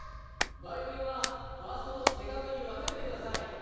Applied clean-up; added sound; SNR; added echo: none; Hands; -1 dB; reverberation time 2.2 s.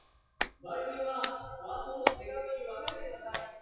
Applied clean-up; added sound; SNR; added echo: classical method WPE with log-MMSE.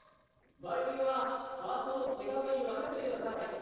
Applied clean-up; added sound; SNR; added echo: neural separator model SepFormer DNS4.